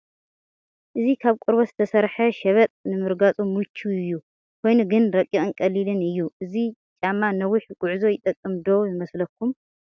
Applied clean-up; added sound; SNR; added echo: none; none; none; none.